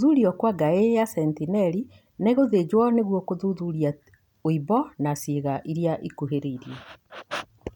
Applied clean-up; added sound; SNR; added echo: none; none; none; none.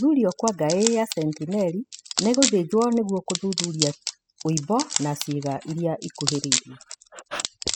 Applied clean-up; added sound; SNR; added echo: classical method spectral subtraction.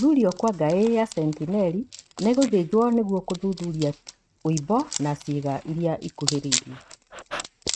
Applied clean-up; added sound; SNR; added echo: neural mask model RNNoise.